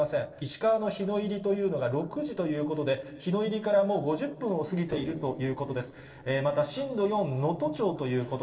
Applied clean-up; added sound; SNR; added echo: neural separator model SepFormer DNS4.